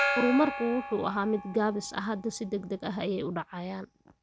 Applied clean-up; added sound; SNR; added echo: none; Gong; 7 dB; none.